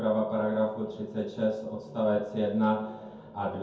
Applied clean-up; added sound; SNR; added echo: none; none; none; reverberation time 0.6 s.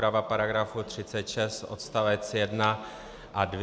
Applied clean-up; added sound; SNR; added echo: none; none; none; none.